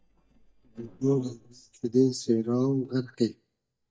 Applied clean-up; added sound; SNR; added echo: neural mask model DeepFilterNet 3.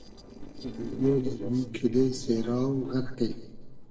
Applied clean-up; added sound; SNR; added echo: neural separator model SepFormer DNS4.